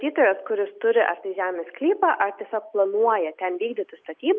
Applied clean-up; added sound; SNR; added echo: none; none; none; none.